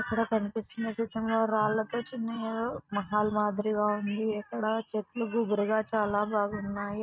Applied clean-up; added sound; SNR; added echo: neural mask model RNNoise.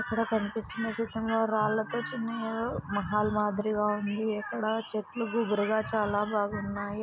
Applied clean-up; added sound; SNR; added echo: none; Bowed string instrument; 20 dB; none.